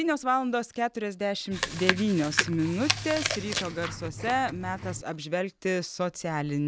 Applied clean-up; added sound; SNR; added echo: none; Chewing, mastication; 3 dB; none.